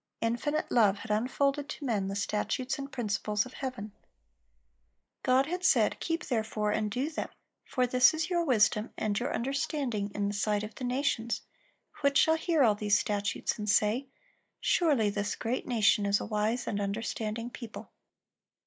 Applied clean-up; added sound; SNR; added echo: neural mask model Resemble Enhance denoiser.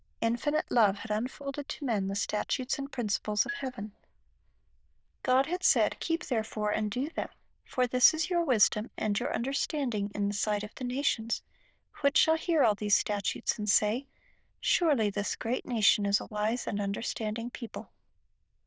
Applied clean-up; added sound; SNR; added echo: neural diffusion model UNIVERSE++.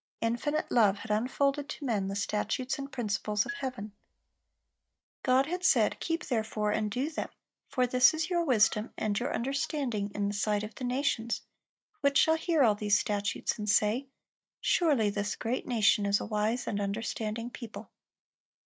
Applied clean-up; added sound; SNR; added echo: neural mask model RNNoise.